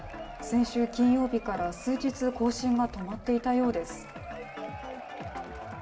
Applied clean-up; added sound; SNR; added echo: none; Applause / Crowd / Cheering; 15 dB; reverberation time 0.7 s.